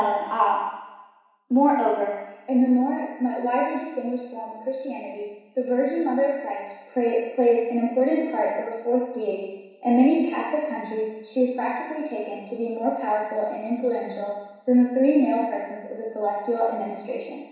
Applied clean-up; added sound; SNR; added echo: none; none; none; reverberation time 1.1 s.